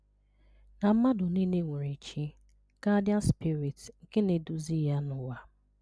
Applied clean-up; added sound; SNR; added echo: none; none; none; none.